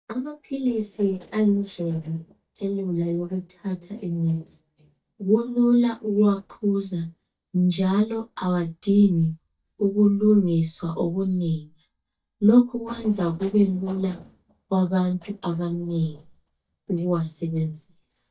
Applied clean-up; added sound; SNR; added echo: neural mask model DeepFilterNet 3.